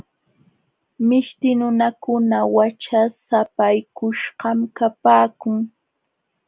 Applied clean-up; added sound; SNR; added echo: none; none; none; none.